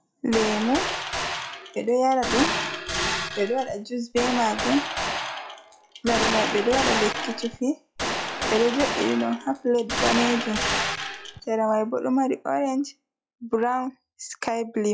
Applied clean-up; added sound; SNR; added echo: classical method log-MMSE.